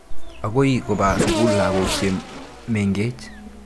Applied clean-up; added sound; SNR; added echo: none; Race car, auto racing / Accelerating, revving, vroom; 5 dB; none.